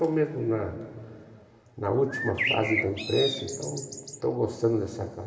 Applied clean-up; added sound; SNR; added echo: none; Bird; 4 dB; reverberation time 2.4 s.